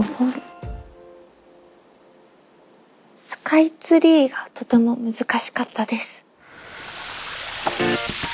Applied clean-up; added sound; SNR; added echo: none; none; none; none.